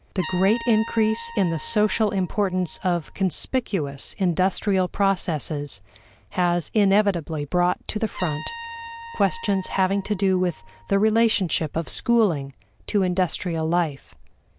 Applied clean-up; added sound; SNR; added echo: none; Trumpet; 18 dB; none.